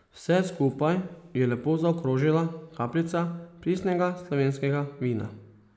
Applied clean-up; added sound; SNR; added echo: none; none; none; none.